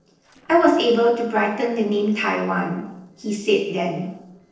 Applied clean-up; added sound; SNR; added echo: neural separator model SepFormer DNS4.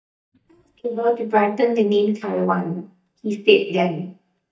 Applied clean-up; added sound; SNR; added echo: neural mask model DeepFilterNet 3.